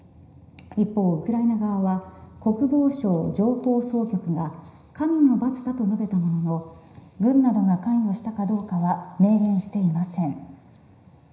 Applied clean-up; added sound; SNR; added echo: none; none; none; reverberation time 0.9 s.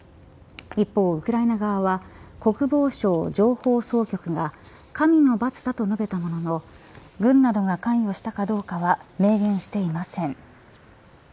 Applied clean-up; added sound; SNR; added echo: none; none; none; none.